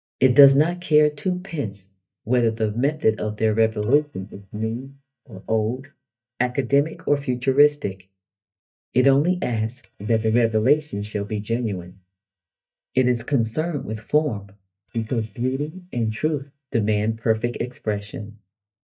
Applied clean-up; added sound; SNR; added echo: neural mask model DeepFilterNet 3.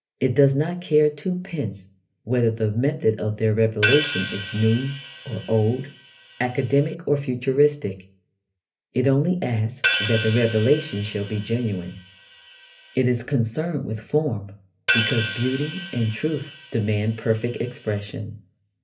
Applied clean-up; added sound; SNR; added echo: none; Crash cymbal / Hi-hat; 5 dB; reverberation time 0.3 s.